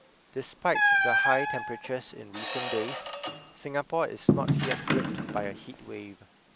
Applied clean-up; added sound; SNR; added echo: none; Squeak; -4 dB; none.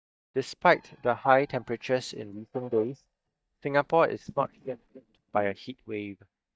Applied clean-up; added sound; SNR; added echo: neural mask model DeepFilterNet 3.